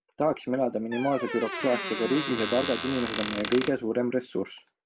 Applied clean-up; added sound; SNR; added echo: none; Squeak; 6 dB; none.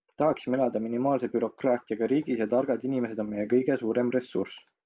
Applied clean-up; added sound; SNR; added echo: none; none; none; none.